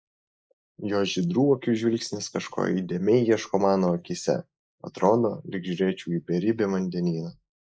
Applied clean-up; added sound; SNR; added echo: neural mask model Resemble Enhance denoiser.